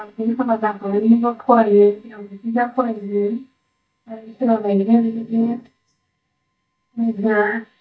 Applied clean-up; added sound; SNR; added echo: neural mask model DeepFilterNet 3.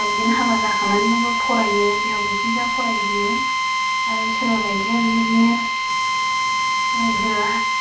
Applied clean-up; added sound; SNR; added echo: none; Drill; -3 dB; reverberation time 0.3 s.